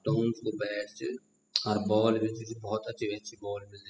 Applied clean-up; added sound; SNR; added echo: classical method spectral subtraction.